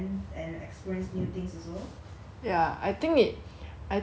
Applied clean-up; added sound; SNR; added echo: none; none; none; none.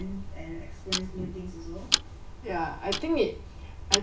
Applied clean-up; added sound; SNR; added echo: none; Tick-tock; 0 dB; reverberation time 0.2 s.